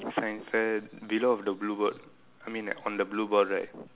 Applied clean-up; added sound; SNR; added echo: none; none; none; none.